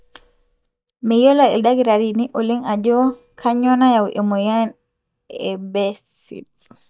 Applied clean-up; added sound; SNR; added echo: neural mask model DeepFilterNet 3.